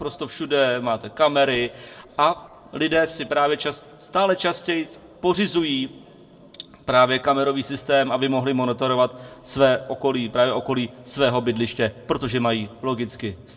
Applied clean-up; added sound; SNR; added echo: neural separator model SepFormer DNS4.